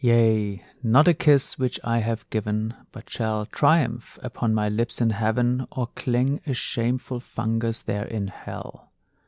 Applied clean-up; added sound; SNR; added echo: none; none; none; none.